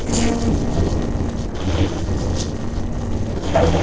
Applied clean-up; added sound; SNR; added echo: neural separator model SepFormer DNS4.